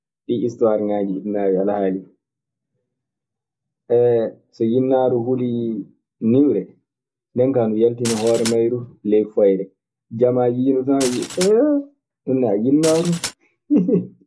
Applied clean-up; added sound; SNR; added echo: none; Glass; 10 dB; none.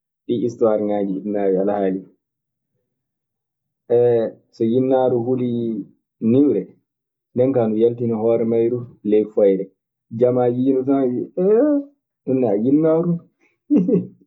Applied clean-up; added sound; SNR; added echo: none; none; none; none.